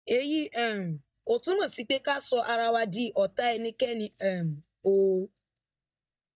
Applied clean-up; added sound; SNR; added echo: neural mask model DeepFilterNet 3.